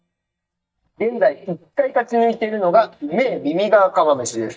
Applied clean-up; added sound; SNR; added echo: neural mask model DeepFilterNet 3.